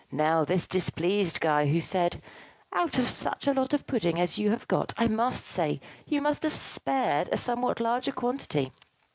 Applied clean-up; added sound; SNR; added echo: none; none; none; none.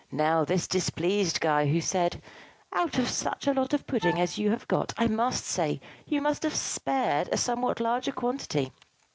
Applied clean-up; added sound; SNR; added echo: none; Wind instrument, woodwind instrument; 9 dB; none.